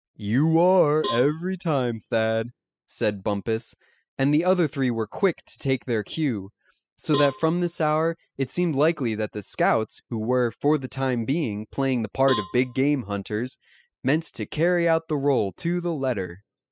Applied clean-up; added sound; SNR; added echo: classical method spectral subtraction.